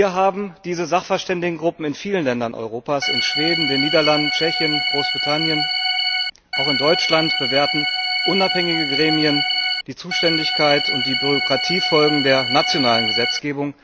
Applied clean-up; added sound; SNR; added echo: none; Organ; -1 dB; none.